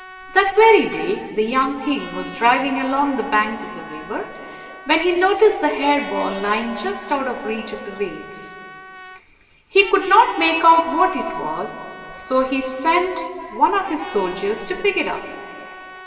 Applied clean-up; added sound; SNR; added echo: none; Trumpet; 18 dB; reverberation time 2.4 s.